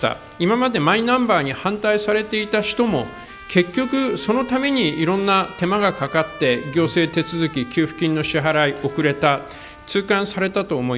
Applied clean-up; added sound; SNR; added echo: none; Trumpet; 20 dB; none.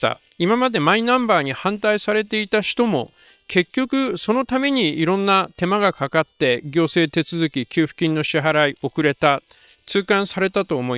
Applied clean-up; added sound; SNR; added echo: neural separator model SepFormer WHAM!.